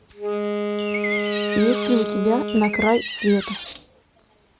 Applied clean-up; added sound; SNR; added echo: none; Door + Wind instrument, woodwind instrument; 2 dB; none.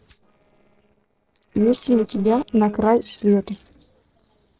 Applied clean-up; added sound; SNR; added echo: neural separator model SepFormer DNS4.